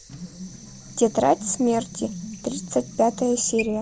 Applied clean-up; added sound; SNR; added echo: none; Sink (filling or washing) / Water; 19 dB; none.